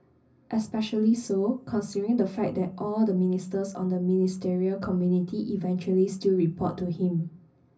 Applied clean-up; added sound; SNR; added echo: none; none; none; reverberation time 0.4 s.